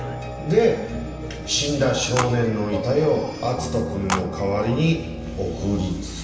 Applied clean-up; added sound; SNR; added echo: none; Telephone; 12 dB; reverberation time 1.0 s.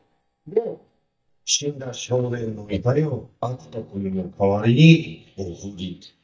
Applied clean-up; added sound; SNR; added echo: neural mask model DeepFilterNet 3.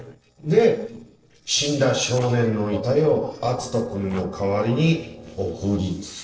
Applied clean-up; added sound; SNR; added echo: neural separator model SepFormer DNS4.